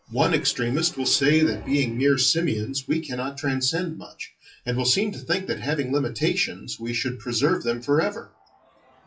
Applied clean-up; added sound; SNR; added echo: classical method WPE with log-MMSE.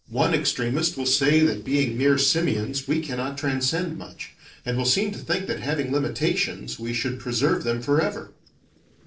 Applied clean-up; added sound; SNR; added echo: neural separator model SepFormer DNS4.